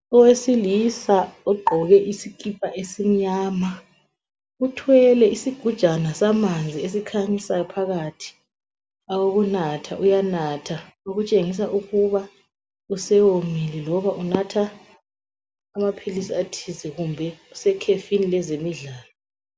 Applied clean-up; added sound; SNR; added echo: none; none; none; none.